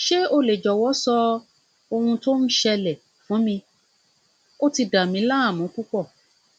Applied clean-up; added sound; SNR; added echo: none; none; none; none.